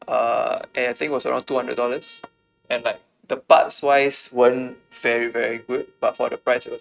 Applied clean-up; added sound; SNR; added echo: neural mask model RNNoise.